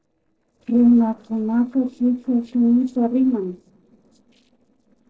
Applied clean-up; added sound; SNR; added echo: neural separator model SepFormer DNS4.